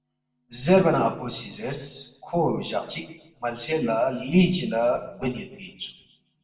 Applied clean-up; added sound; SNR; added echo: none; none; none; reverberation time 0.7 s.